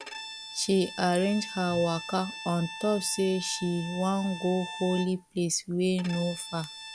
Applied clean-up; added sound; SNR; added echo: none; Bowed string instrument; 13 dB; none.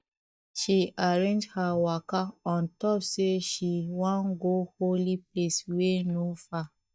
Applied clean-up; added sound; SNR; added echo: neural mask model DeepFilterNet 3.